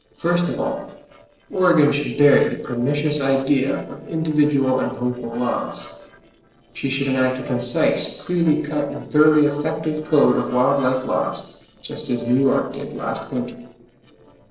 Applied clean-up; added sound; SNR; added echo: neural separator model SepFormer DNS4.